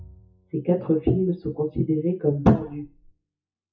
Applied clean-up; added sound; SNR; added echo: classical method WPE with log-MMSE.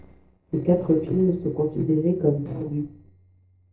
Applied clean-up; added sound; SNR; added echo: neural separator model SepFormer DNS4.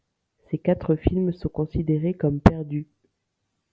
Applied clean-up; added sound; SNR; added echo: none; none; none; none.